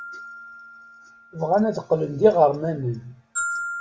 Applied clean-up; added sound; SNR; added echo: none; Glockenspiel; 11 dB; none.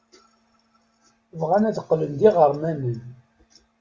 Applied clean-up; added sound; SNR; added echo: none; none; none; none.